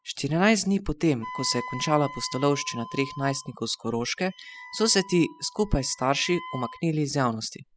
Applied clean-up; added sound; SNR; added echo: classical method spectral subtraction.